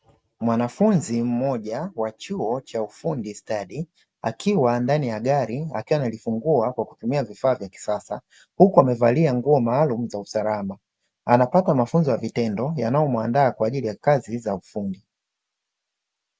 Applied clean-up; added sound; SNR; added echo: none; none; none; none.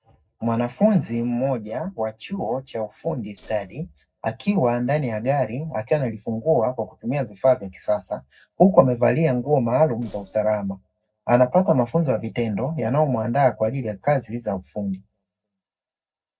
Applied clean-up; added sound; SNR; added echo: neural separator model SepFormer DNS4.